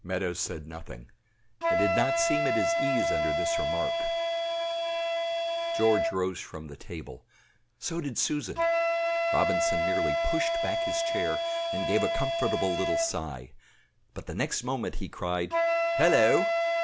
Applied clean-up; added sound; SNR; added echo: none; Wind instrument, woodwind instrument; -2 dB; none.